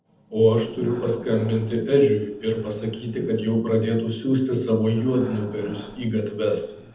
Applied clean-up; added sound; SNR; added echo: neural separator model SepFormer DNS4.